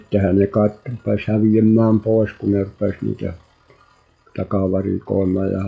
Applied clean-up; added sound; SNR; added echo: classical method log-MMSE.